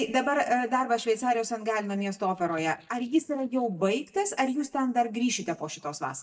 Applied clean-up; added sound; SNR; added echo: neural mask model DeepFilterNet 3.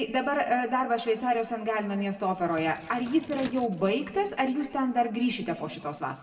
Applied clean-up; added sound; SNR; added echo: none; Scissors; 16 dB; reverberation time 1.6 s.